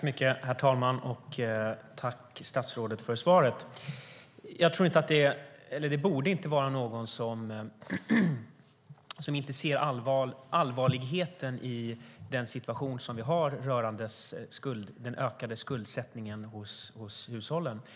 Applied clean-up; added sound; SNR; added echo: none; none; none; none.